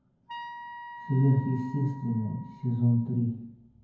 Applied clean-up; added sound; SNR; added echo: none; Wind instrument, woodwind instrument; 16 dB; reverberation time 0.9 s.